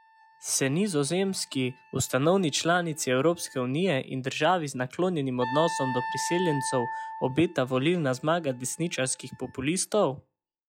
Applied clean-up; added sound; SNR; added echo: classical method log-MMSE.